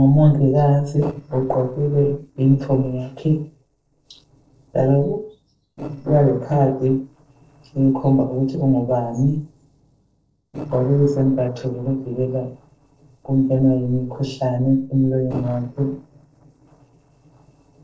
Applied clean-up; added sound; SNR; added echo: neural separator model SepFormer DNS4.